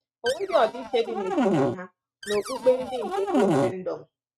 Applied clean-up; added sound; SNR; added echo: neural mask model RNNoise.